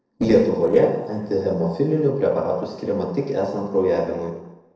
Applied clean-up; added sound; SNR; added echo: neural separator model SepFormer DNS4.